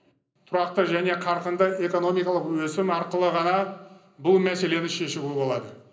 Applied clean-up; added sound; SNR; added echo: none; none; none; reverberation time 0.5 s.